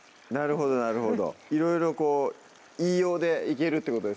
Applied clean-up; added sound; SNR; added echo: none; none; none; none.